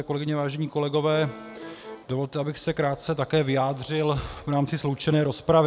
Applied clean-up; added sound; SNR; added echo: none; Accordion; 16 dB; none.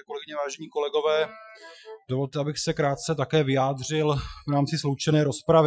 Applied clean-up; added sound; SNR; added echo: classical method Wiener filter.